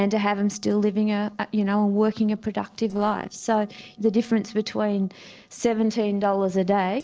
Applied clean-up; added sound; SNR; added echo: neural separator model SepFormer DNS4.